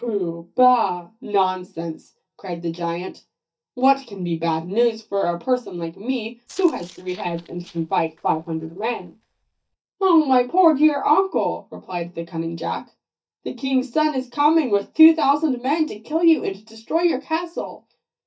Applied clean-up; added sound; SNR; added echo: neural mask model DeepFilterNet 3.